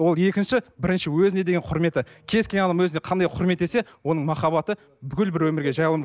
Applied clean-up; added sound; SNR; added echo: none; none; none; none.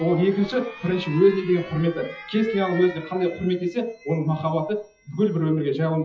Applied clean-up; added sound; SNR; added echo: classical method WPE with log-MMSE.